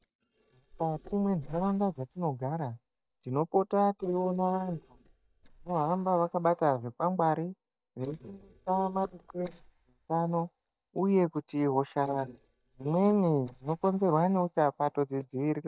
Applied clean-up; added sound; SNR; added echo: neural mask model DeepFilterNet 3.